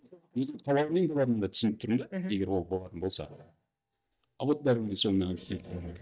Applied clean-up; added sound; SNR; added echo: neural mask model DeepFilterNet 3.